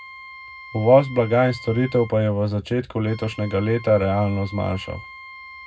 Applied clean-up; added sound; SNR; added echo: none; Wind instrument, woodwind instrument; 19 dB; reverberation time 0.3 s.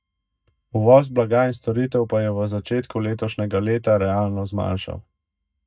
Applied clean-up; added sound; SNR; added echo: neural mask model DeepFilterNet 3.